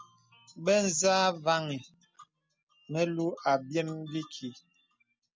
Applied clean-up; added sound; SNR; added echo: none; none; none; none.